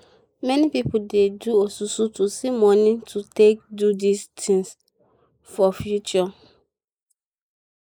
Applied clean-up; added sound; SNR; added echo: neural mask model Resemble Enhance denoiser.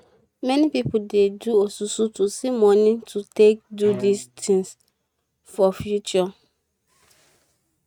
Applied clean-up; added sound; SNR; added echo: neural mask model RNNoise.